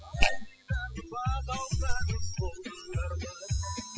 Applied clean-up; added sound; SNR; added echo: classical method spectral subtraction.